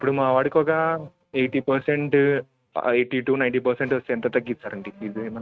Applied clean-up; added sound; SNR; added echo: neural mask model RNNoise.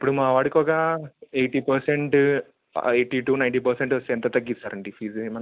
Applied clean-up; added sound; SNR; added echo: none; none; none; none.